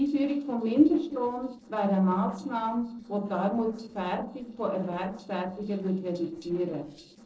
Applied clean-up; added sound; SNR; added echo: neural separator model SepFormer DNS4.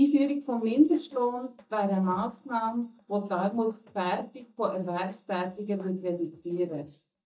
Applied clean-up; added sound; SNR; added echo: neural mask model DeepFilterNet 3.